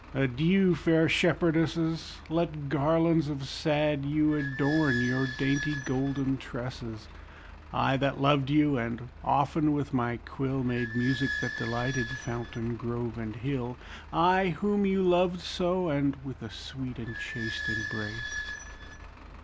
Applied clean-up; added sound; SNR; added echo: none; Squeak / Idling; 12 dB; none.